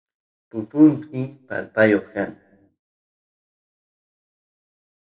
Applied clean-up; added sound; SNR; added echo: none; none; none; reverberation time 0.3 s.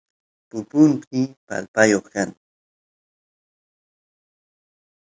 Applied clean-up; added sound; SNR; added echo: none; none; none; none.